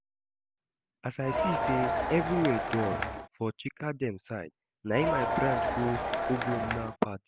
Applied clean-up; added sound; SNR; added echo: none; Crowd; -2 dB; none.